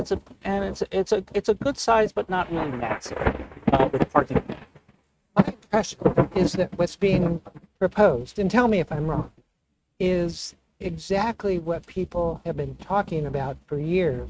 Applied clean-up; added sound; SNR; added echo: neural mask model RNNoise.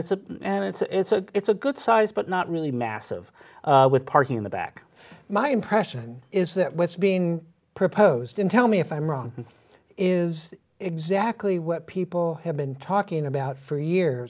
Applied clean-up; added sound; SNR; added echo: none; none; none; none.